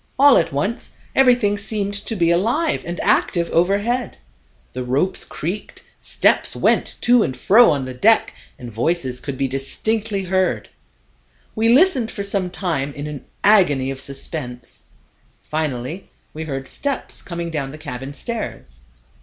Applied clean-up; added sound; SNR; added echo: none; none; none; none.